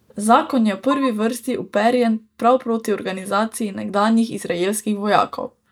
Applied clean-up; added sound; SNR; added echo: neural mask model DeepFilterNet 3.